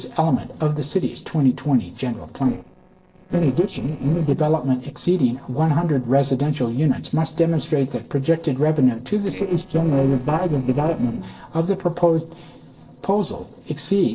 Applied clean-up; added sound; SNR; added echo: neural separator model SepFormer DNS4.